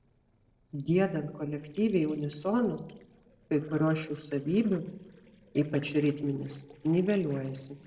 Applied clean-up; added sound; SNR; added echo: neural separator model SepFormer DNS4.